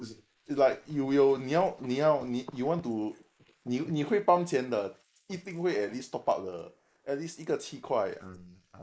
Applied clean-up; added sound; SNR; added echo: neural mask model Resemble Enhance denoiser.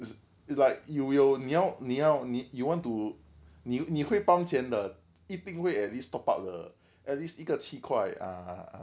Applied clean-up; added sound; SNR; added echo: none; none; none; none.